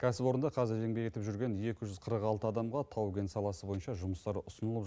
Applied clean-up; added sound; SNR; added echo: none; none; none; none.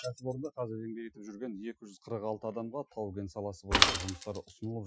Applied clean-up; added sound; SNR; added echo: classical method Wiener filter.